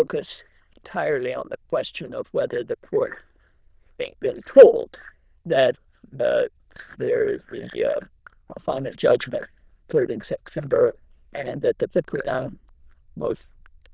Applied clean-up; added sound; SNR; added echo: neural diffusion model UNIVERSE++.